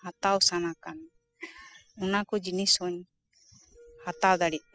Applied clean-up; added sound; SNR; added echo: classical method spectral subtraction.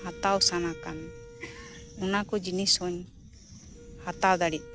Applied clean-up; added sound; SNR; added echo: none; Wind instrument, woodwind instrument; 18 dB; none.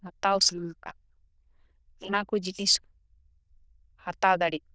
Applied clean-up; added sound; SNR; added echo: neural diffusion model UNIVERSE++.